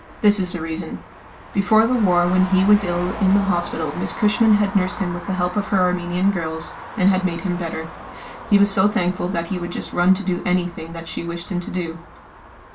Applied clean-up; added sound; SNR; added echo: none; Traffic noise, roadway noise; 14 dB; reverberation time 0.2 s.